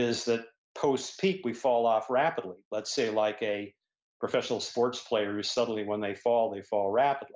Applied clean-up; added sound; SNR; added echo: none; none; none; none.